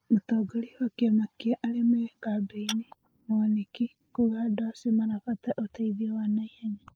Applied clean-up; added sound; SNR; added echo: neural mask model Resemble Enhance denoiser.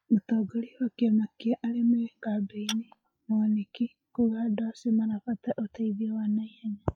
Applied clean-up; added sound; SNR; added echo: classical method log-MMSE.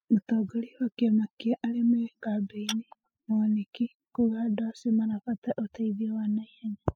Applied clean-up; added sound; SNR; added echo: classical method spectral subtraction.